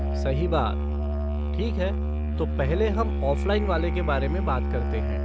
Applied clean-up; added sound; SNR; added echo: none; Musical instrument; -3 dB; none.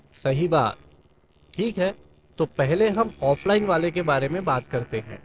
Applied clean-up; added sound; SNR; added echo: neural separator model SepFormer DNS4.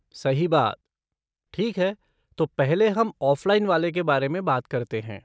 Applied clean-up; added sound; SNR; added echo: none; none; none; none.